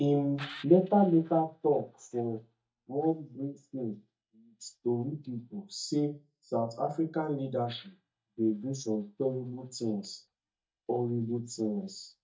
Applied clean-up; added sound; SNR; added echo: neural mask model DeepFilterNet 3.